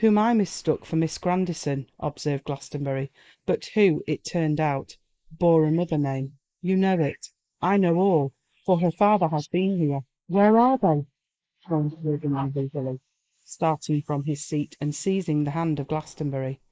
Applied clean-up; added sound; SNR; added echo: neural mask model Resemble Enhance denoiser.